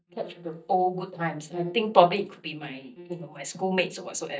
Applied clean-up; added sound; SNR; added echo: neural mask model DeepFilterNet 3.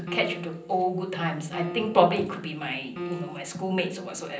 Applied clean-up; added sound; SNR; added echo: none; Piano; 11 dB; reverberation time 0.6 s.